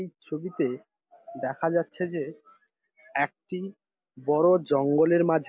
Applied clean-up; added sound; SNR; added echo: none; none; none; none.